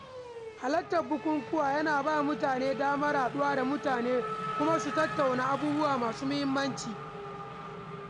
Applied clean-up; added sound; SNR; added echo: none; Race car, auto racing / Accelerating, revving, vroom; 8 dB; none.